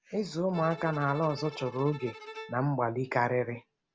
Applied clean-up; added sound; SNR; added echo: none; Bowed string instrument; 17 dB; none.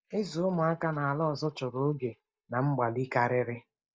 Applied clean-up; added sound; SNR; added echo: neural mask model DeepFilterNet 3.